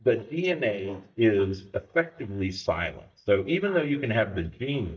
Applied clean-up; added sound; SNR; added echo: neural mask model DeepFilterNet 3.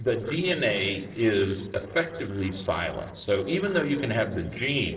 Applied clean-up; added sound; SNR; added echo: neural separator model SepFormer DNS4.